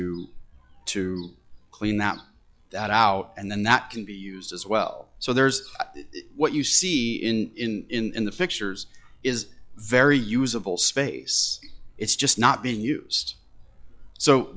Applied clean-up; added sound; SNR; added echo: classical method log-MMSE.